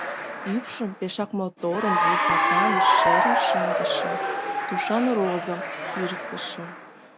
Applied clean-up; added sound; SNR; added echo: none; Applause / Cheering; -5 dB; none.